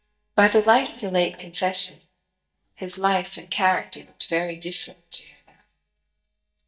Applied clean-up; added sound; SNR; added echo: neural mask model DeepFilterNet 3.